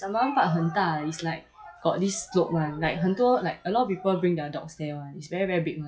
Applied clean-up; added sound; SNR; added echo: classical method log-MMSE.